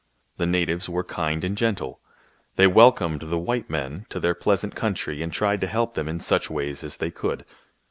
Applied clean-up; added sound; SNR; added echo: none; none; none; none.